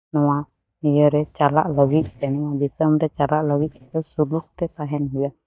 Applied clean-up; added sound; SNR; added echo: neural mask model DeepFilterNet 3.